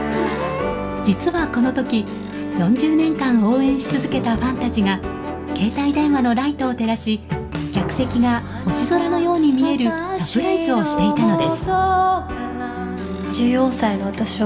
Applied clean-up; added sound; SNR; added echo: none; Bird; 19 dB; reverberation time 0.2 s.